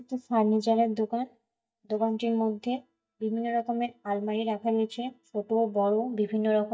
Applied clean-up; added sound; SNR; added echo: neural mask model DeepFilterNet 3.